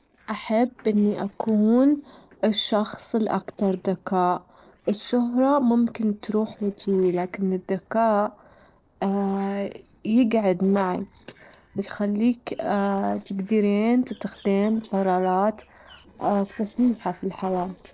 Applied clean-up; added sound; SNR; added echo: neural separator model SepFormer DNS4.